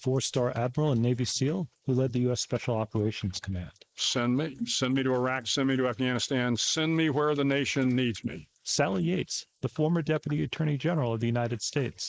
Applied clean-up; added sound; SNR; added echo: neural mask model Resemble Enhance denoiser.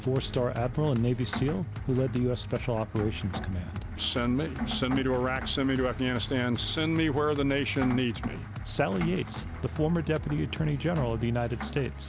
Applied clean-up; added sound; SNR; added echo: none; Rain; 14 dB; none.